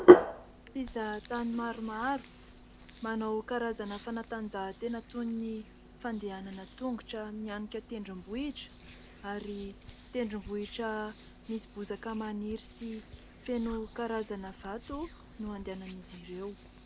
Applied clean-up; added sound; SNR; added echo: none; Hands; -4 dB; none.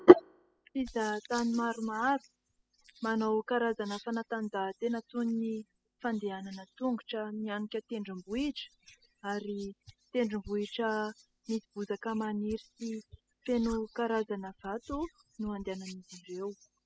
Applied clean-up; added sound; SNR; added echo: classical method spectral subtraction.